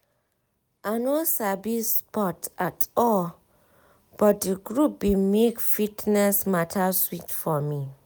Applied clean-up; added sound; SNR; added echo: none; none; none; none.